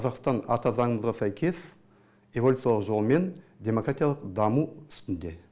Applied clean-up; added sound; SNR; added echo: none; none; none; none.